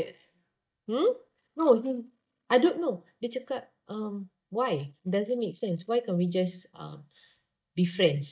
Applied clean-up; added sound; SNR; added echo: neural mask model DeepFilterNet 3.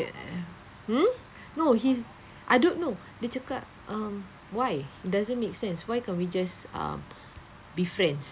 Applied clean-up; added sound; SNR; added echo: none; none; none; none.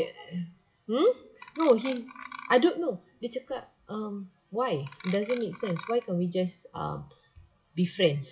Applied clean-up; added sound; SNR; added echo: classical method WPE with log-MMSE.